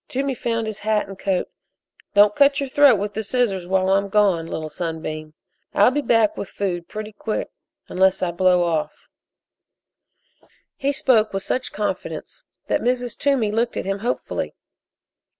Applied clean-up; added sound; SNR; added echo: none; none; none; none.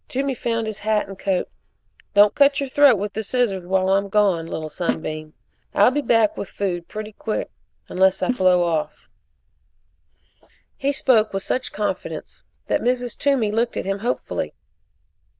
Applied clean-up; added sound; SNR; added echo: neural diffusion model UNIVERSE++.